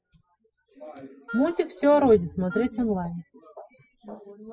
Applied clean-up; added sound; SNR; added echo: classical method spectral subtraction.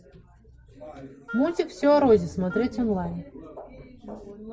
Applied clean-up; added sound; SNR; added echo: none; Wind instrument, woodwind instrument; 18 dB; none.